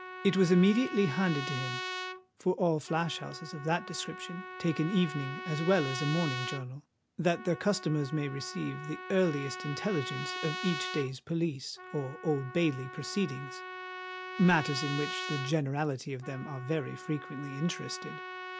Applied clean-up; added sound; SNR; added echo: none; Trumpet; 10 dB; none.